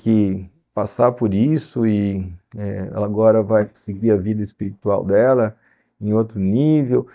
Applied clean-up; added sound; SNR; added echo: neural mask model DeepFilterNet 3.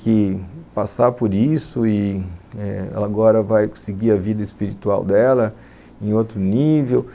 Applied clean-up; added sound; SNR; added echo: none; none; none; none.